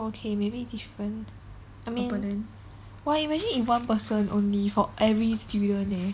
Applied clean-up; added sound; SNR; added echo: none; none; none; none.